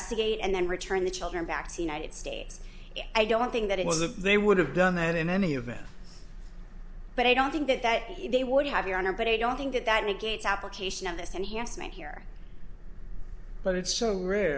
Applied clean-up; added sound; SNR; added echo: none; none; none; none.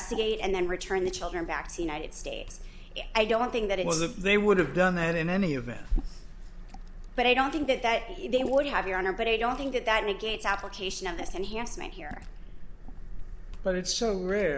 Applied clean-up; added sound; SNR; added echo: none; Liquid; 14 dB; none.